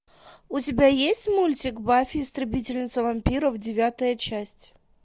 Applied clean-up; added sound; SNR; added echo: none; none; none; none.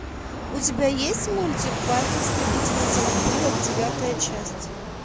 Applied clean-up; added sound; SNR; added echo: none; Fixed-wing aircraft, airplane; -2 dB; none.